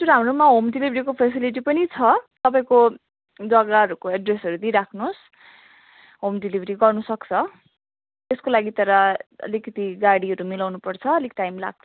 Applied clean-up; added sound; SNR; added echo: none; none; none; none.